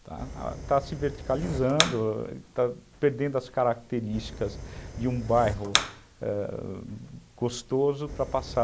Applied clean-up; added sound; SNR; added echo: none; Fire; 7 dB; none.